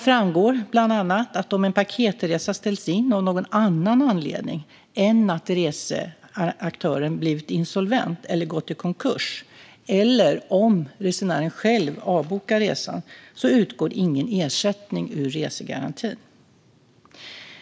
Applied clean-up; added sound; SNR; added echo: none; none; none; none.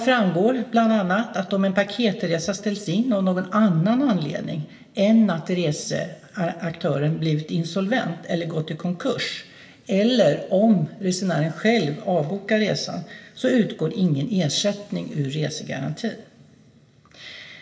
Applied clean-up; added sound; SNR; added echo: none; none; none; reverberation time 2.2 s.